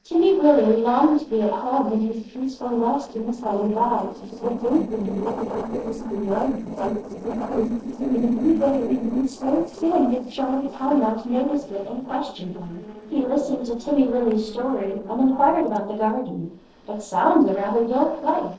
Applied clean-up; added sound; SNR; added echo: neural separator model SepFormer DNS4.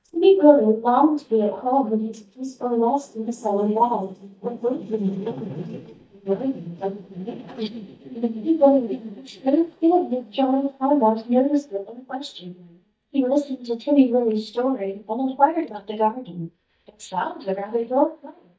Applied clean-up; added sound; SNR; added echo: neural mask model DeepFilterNet 3.